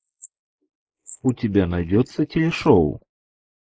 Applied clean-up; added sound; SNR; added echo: neural mask model Resemble Enhance denoiser.